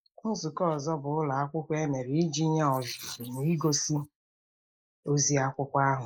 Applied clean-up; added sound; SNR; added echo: neural mask model Resemble Enhance denoiser.